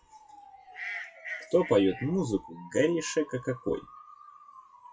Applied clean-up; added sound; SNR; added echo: classical method WPE with log-MMSE.